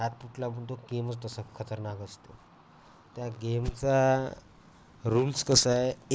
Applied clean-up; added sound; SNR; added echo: none; none; none; none.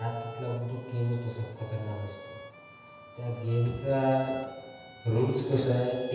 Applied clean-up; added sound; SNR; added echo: none; Bowed string instrument; 18 dB; reverberation time 1.1 s.